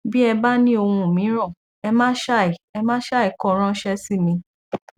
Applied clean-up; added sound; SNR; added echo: none; none; none; none.